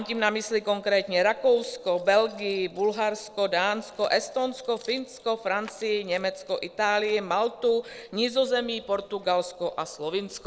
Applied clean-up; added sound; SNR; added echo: neural separator model SepFormer DNS4.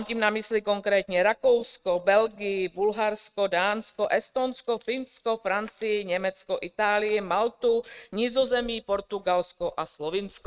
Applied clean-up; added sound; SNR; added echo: neural mask model RNNoise.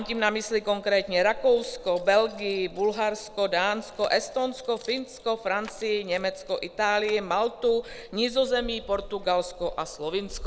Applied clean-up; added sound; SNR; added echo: none; Keys jangling; 19 dB; none.